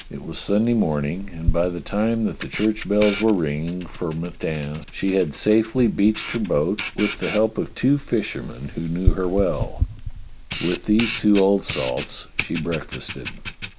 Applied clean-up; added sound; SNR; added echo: none; Camera; 6 dB; none.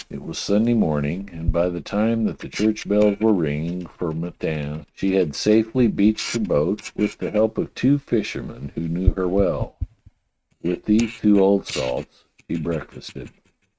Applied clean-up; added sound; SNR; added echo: neural mask model RNNoise.